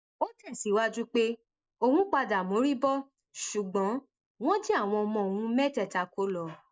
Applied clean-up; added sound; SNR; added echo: neural mask model Resemble Enhance denoiser.